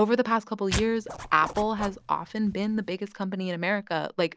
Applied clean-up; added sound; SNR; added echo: none; Zipper (clothing) + Tearing; 10 dB; none.